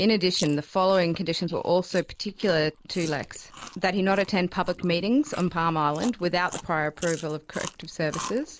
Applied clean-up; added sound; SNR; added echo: neural mask model Resemble Enhance denoiser.